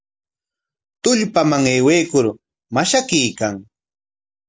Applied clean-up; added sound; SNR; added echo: none; none; none; none.